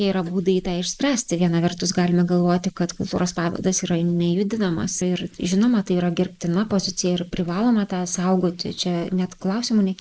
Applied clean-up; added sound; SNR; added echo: neural mask model Resemble Enhance denoiser.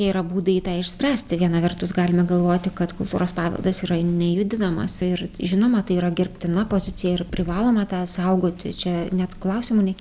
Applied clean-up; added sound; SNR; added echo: none; none; none; none.